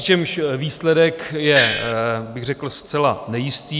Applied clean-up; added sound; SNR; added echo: none; Gong; -1 dB; none.